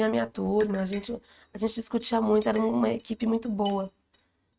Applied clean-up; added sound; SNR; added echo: neural mask model RNNoise.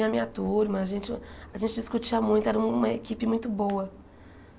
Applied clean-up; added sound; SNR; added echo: none; none; none; none.